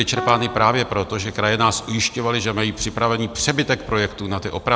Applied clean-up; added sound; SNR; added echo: none; Piano; 15 dB; none.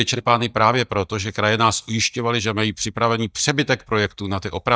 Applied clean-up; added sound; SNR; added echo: neural mask model DeepFilterNet 3.